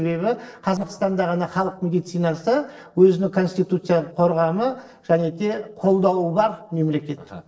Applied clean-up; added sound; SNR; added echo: neural separator model SepFormer DNS4.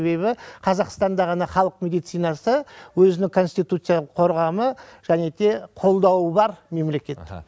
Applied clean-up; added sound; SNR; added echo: none; none; none; none.